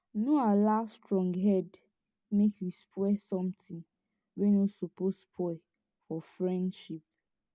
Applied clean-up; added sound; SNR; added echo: none; none; none; none.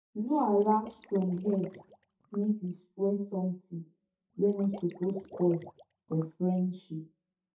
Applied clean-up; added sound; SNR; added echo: neural mask model DeepFilterNet 3.